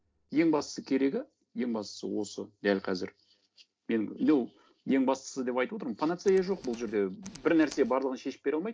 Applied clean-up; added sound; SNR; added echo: neural separator model SepFormer DNS4.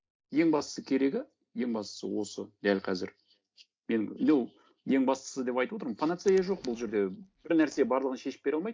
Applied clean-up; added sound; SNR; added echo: neural mask model DeepFilterNet 3.